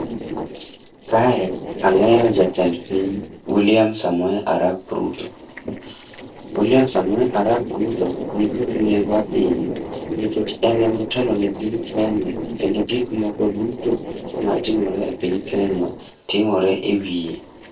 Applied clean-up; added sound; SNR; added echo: neural separator model SepFormer DNS4.